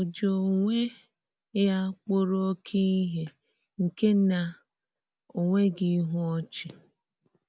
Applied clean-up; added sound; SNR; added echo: none; none; none; none.